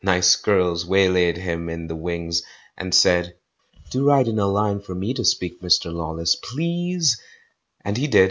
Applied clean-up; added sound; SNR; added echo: none; none; none; none.